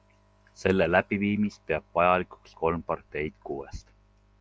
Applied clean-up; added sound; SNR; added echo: none; none; none; none.